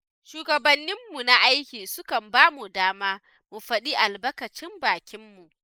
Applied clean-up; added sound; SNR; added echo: neural mask model Resemble Enhance denoiser.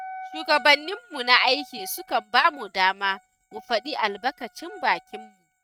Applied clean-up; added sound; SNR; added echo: neural mask model RNNoise.